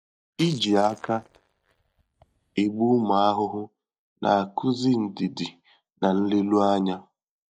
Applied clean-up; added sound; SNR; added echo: neural mask model DeepFilterNet 3.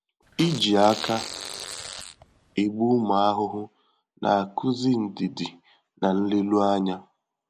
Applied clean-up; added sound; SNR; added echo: none; Fart; 12 dB; none.